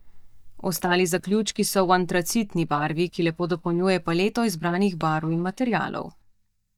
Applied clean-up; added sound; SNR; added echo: neural mask model DeepFilterNet 3.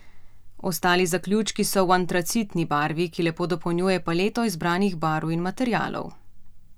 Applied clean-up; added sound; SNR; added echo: none; none; none; none.